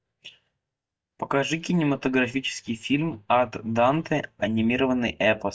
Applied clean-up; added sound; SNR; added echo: neural mask model DeepFilterNet 3.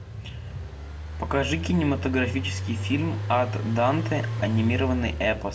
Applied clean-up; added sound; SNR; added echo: none; Engine; 3 dB; reverberation time 0.3 s.